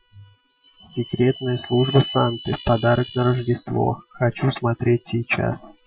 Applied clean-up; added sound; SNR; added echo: classical method Wiener filter.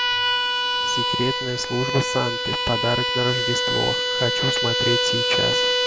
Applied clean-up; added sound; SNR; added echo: none; Bowed string instrument; -4 dB; none.